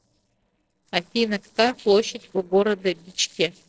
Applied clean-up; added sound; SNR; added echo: neural separator model SepFormer DNS4.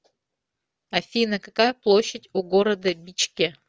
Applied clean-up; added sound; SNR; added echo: none; none; none; none.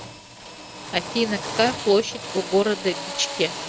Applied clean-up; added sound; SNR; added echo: none; Drill; 9 dB; none.